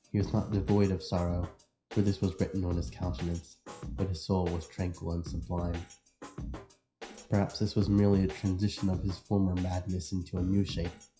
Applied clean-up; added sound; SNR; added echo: classical method WPE with log-MMSE.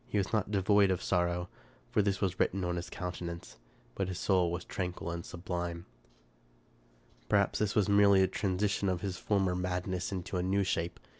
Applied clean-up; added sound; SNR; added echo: none; none; none; none.